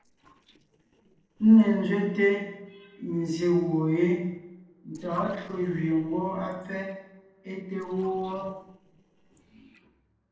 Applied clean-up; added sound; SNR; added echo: neural separator model SepFormer DNS4.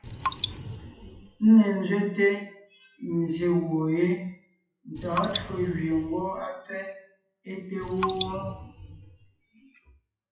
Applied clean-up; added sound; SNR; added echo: classical method WPE with log-MMSE.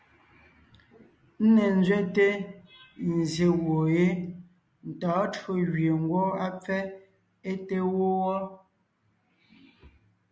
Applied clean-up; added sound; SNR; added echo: none; none; none; none.